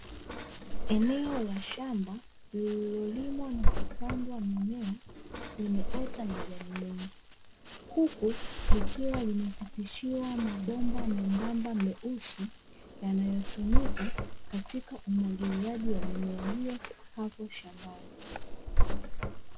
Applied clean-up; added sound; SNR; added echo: none; Drawer open or close; -4 dB; none.